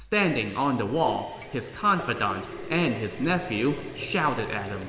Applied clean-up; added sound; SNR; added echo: none; Sink (filling or washing) / Water tap, faucet; 13 dB; reverberation time 3.0 s.